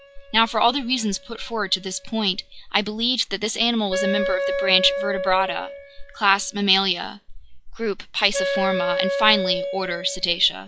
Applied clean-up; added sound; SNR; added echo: classical method log-MMSE.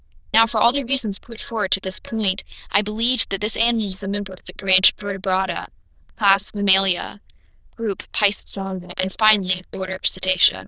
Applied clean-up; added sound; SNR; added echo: neural diffusion model UNIVERSE++.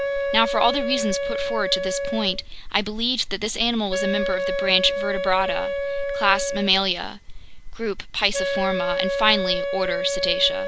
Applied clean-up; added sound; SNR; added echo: none; Wind instrument, woodwind instrument; 3 dB; none.